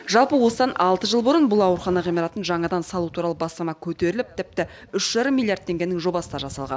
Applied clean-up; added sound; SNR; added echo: none; none; none; none.